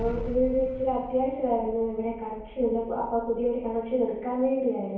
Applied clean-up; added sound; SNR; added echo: none; Explosion; 14 dB; reverberation time 1.0 s.